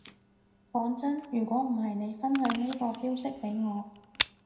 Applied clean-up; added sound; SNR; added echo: none; Packing tape, duct tape / Tearing; 6 dB; reverberation time 0.8 s.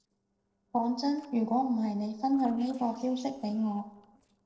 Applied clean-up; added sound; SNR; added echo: neural separator model SepFormer DNS4.